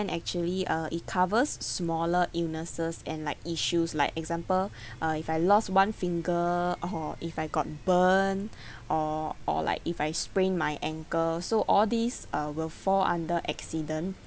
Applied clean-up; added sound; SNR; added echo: none; none; none; none.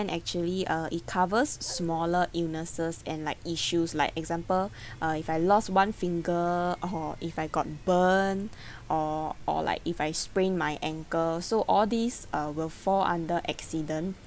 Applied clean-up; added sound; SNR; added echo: none; Dog; 17 dB; none.